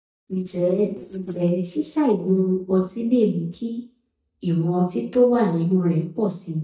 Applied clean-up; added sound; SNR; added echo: neural mask model DeepFilterNet 3.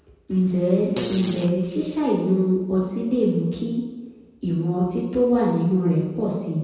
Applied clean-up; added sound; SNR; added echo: none; Fart; 14 dB; reverberation time 1.2 s.